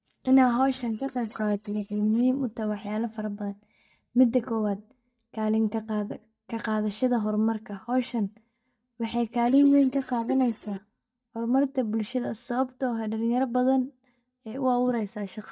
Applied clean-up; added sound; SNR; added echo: neural mask model DeepFilterNet 3.